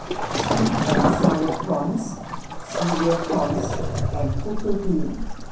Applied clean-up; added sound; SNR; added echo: none; Waves, surf; -2 dB; reverberation time 0.6 s.